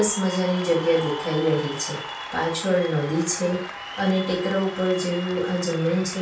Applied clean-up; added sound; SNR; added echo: none; Applause / Cheering; 11 dB; reverberation time 0.3 s.